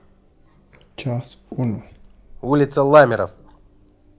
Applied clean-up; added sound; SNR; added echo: none; Clock; 11 dB; none.